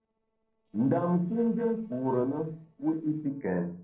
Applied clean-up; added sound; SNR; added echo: neural separator model SepFormer DNS4.